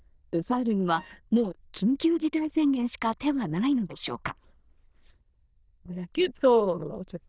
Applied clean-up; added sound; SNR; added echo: neural diffusion model UNIVERSE++.